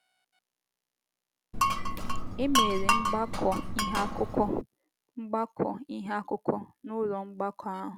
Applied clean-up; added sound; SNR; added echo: none; Glass; -5 dB; none.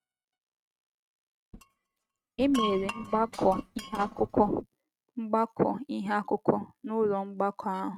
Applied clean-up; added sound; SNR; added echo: neural mask model RNNoise.